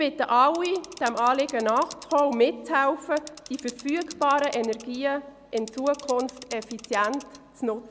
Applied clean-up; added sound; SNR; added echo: none; Mechanisms / Bicycle; 20 dB; none.